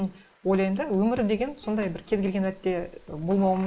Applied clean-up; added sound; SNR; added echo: neural mask model Resemble Enhance denoiser.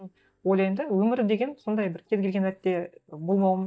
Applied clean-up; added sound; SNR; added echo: neural mask model DeepFilterNet 3.